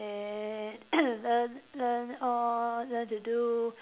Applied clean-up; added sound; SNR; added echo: none; none; none; none.